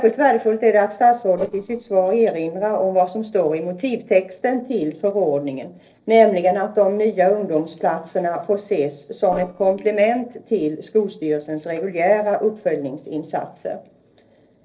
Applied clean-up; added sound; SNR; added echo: neural separator model SepFormer DNS4.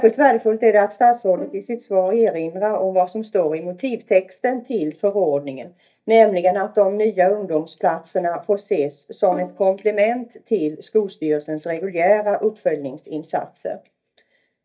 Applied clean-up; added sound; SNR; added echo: neural mask model DeepFilterNet 3.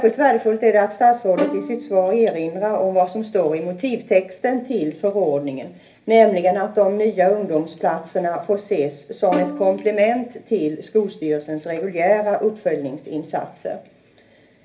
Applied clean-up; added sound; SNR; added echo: none; Bowed string instrument; 11 dB; reverberation time 0.3 s.